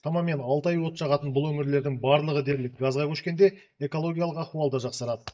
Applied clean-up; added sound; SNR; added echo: neural mask model DeepFilterNet 3.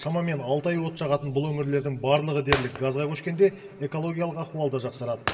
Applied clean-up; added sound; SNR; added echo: none; Shatter; 11 dB; reverberation time 1.8 s.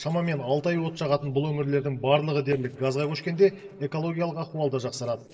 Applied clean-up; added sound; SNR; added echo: neural separator model SepFormer DNS4.